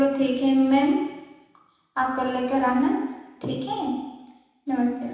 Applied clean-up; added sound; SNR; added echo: none; none; none; reverberation time 1.1 s.